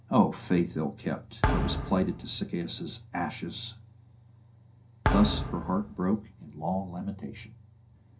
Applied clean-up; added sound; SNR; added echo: none; Thump, thud; 2 dB; reverberation time 0.3 s.